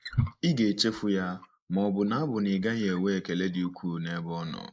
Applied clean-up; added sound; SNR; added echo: neural mask model Resemble Enhance denoiser.